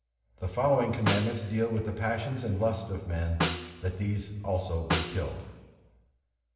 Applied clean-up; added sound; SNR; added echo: none; Snare drum; 6 dB; reverberation time 1.2 s.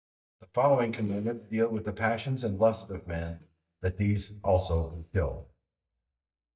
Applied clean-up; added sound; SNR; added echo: neural mask model DeepFilterNet 3.